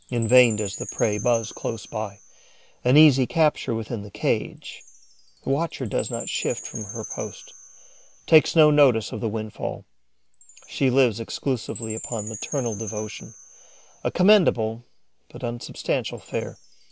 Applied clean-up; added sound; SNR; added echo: none; Chime; 16 dB; none.